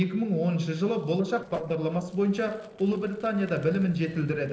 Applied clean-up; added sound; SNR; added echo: neural separator model SepFormer DNS4.